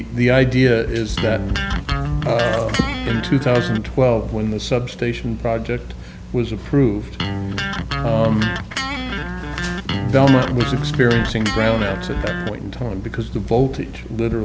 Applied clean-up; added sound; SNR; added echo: none; Electric guitar; 5 dB; none.